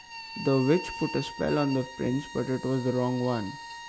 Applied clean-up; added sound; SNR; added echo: none; Bowed string instrument; 12 dB; none.